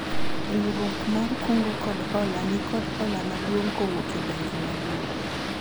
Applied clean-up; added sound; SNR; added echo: none; Boat, Water vehicle; 2 dB; none.